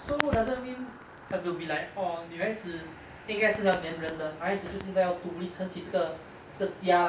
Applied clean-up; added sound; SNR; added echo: none; none; none; none.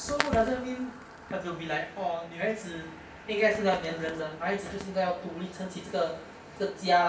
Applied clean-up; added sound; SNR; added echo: none; none; none; reverberation time 3.0 s.